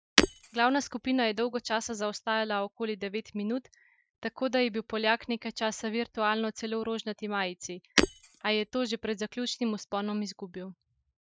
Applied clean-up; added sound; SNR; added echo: classical method Wiener filter.